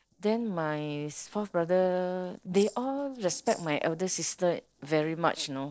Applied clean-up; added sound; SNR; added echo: neural separator model SepFormer DNS4.